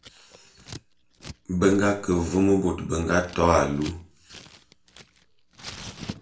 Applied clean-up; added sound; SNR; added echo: none; Scissors; 18 dB; reverberation time 0.4 s.